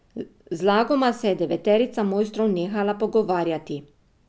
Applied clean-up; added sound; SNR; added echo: none; none; none; none.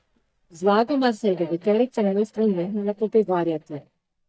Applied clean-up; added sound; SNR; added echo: neural mask model DeepFilterNet 3.